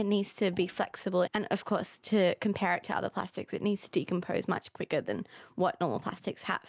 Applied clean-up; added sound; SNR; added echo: none; none; none; none.